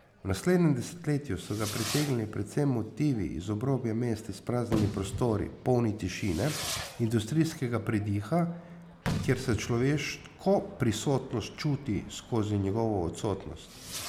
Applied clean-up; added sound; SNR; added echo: none; Fireworks; 12 dB; none.